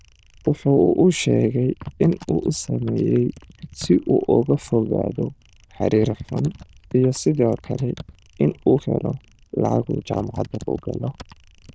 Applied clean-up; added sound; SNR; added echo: neural diffusion model UNIVERSE++.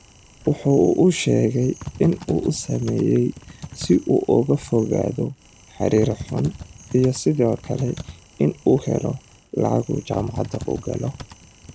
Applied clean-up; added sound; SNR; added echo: none; Typing; 17 dB; none.